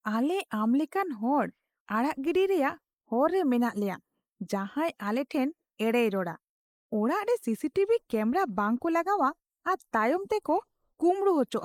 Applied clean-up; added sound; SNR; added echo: neural mask model Resemble Enhance denoiser.